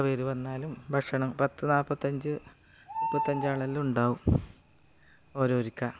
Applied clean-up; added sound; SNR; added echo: none; Bird; 11 dB; none.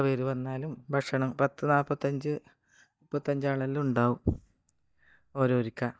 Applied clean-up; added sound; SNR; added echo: neural mask model DeepFilterNet 3.